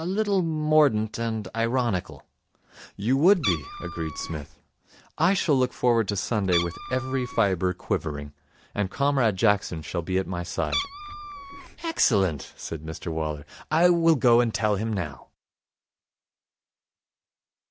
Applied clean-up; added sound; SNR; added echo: none; Meow; 8 dB; none.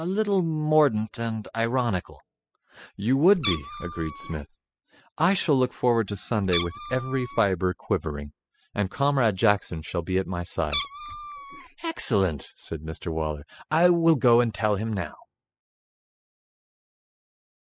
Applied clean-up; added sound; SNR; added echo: classical method spectral subtraction.